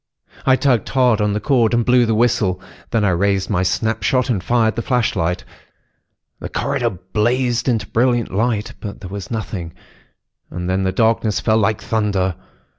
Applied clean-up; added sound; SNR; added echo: none; none; none; none.